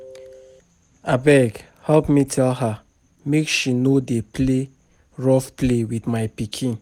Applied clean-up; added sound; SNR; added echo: none; none; none; none.